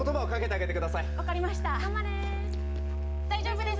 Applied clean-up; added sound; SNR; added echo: none; Musical instrument; -4 dB; none.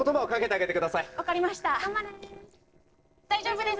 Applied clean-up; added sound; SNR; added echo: neural separator model SepFormer DNS4.